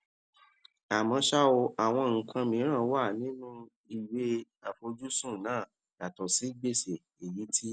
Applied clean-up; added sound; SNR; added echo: none; none; none; none.